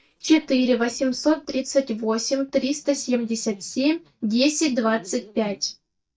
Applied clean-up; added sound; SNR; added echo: neural mask model DeepFilterNet 3.